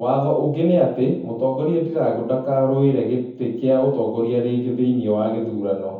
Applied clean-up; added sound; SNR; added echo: none; none; none; reverberation time 0.7 s.